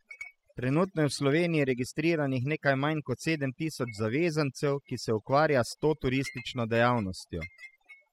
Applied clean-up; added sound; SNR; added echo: classical method spectral subtraction.